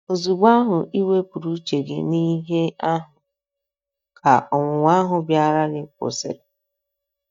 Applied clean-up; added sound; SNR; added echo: neural mask model DeepFilterNet 3.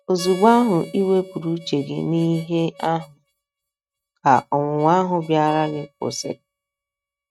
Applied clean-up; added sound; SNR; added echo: neural mask model RNNoise.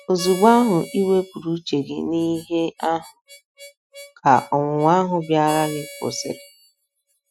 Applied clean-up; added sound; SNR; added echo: classical method Wiener filter.